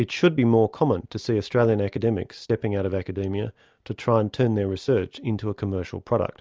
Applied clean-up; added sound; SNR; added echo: none; none; none; none.